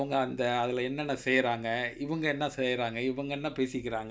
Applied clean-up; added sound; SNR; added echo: none; none; none; none.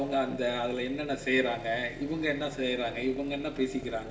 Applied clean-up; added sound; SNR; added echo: none; Motorcycle; 15 dB; reverberation time 0.8 s.